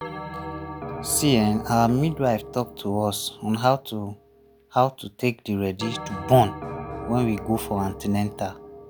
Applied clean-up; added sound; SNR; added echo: none; Bell; 12 dB; none.